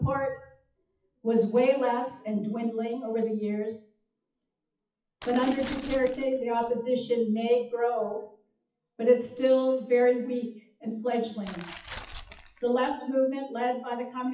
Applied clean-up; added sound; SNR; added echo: classical method WPE with log-MMSE.